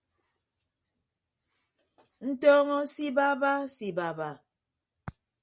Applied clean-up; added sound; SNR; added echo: none; none; none; none.